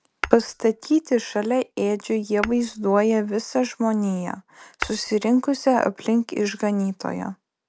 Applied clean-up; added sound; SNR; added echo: none; Tap / Hammer; 17 dB; none.